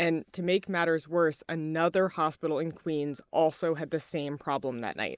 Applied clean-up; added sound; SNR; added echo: neural mask model Resemble Enhance denoiser.